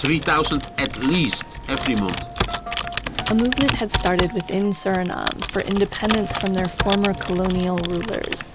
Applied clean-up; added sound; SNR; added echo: none; Computer keyboard; 5 dB; none.